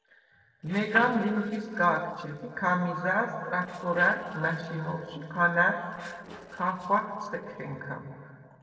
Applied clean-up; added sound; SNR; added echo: neural separator model SepFormer DNS4.